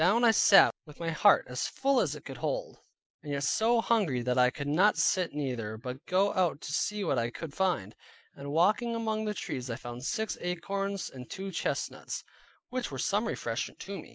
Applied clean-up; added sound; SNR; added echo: neural mask model Resemble Enhance denoiser.